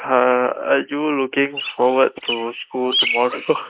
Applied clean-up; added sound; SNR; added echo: neural mask model Resemble Enhance denoiser.